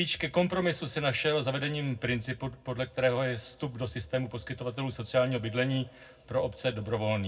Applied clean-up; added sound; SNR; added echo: none; none; none; reverberation time 0.3 s.